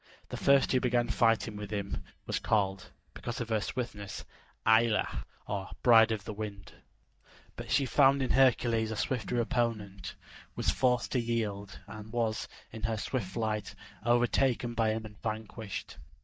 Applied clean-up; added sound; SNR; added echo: neural mask model DeepFilterNet 3.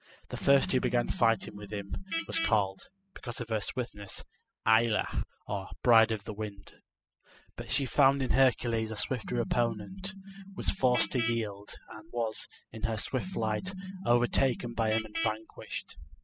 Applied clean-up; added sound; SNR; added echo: classical method spectral subtraction.